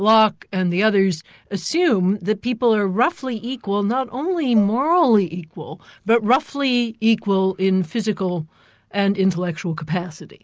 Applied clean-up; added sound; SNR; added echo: none; Dishes, pots, and pans; 18 dB; none.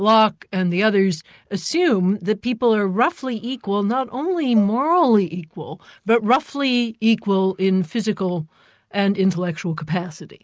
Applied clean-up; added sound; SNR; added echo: neural mask model RNNoise.